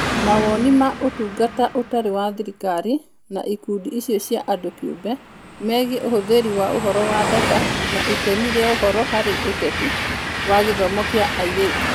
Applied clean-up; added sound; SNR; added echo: none; Train; 4 dB; none.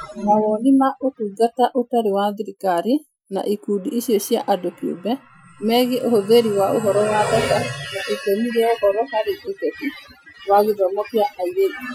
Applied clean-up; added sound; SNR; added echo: classical method Wiener filter.